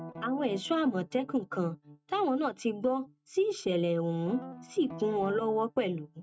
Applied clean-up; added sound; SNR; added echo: neural mask model RNNoise.